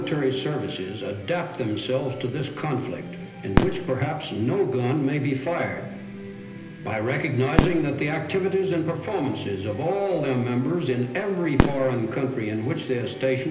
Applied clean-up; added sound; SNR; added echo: none; Fireworks; 6 dB; reverberation time 1.4 s.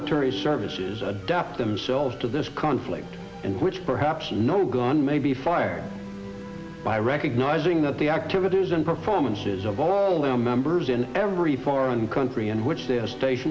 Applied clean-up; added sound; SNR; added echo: none; none; none; none.